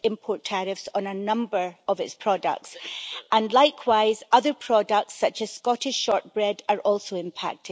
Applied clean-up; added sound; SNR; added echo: none; none; none; none.